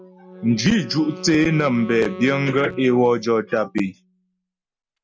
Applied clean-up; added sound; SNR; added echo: none; Wind instrument, woodwind instrument; 16 dB; none.